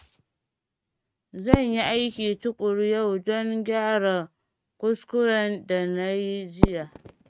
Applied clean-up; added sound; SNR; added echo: neural mask model RNNoise.